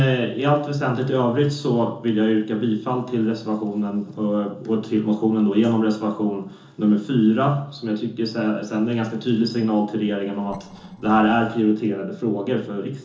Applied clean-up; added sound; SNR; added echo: neural separator model SepFormer DNS4.